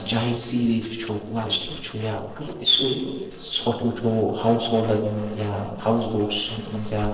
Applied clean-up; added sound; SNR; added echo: neural separator model SepFormer DNS4.